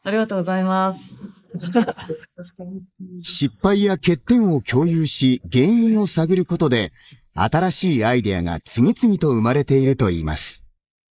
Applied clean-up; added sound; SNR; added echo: neural mask model Resemble Enhance denoiser.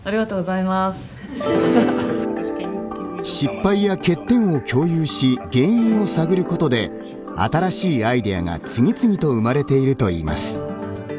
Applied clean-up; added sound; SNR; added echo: none; none; none; none.